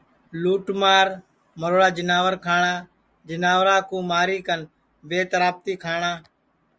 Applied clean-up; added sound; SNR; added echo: none; none; none; none.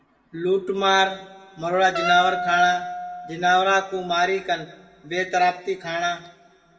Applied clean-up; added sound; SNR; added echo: none; Wind instrument, woodwind instrument; 5 dB; reverberation time 1.7 s.